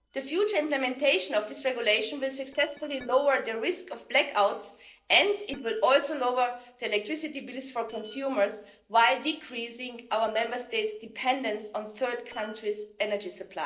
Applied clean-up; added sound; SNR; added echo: neural separator model SepFormer DNS4.